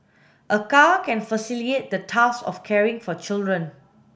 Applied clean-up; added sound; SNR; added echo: none; none; none; none.